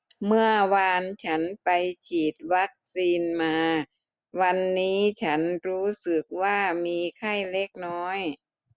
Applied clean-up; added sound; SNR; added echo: none; none; none; none.